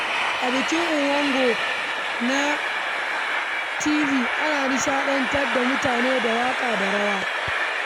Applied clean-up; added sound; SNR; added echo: none; Train; -1 dB; none.